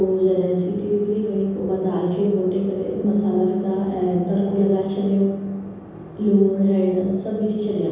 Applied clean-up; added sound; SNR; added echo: none; Piano; 9 dB; reverberation time 1.3 s.